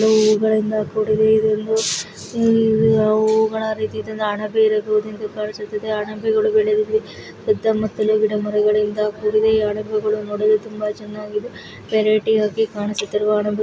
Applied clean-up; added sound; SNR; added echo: none; none; none; none.